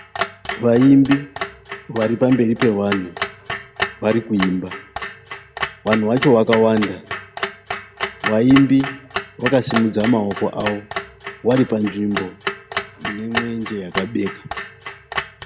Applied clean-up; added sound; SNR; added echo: none; Clock; 9 dB; none.